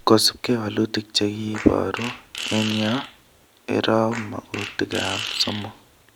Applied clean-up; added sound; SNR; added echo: none; Fart; 10 dB; none.